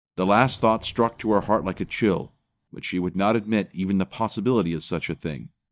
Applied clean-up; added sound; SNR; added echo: neural mask model DeepFilterNet 3.